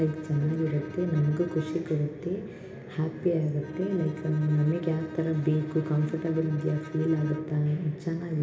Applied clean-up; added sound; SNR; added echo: none; Bowed string instrument; 14 dB; reverberation time 1.1 s.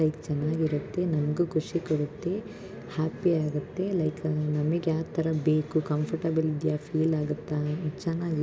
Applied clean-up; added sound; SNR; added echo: none; none; none; none.